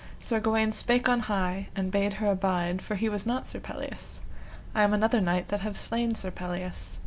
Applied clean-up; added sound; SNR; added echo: none; none; none; none.